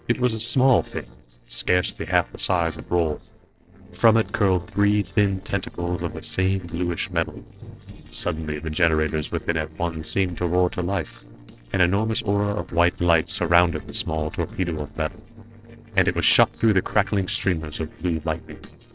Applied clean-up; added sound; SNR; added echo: neural separator model SepFormer DNS4.